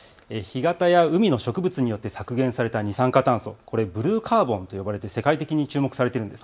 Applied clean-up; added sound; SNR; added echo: none; none; none; none.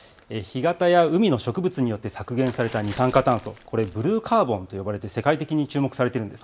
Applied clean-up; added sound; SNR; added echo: none; Tearing; 19 dB; none.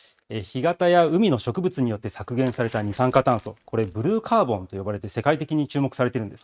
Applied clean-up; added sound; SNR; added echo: neural mask model RNNoise.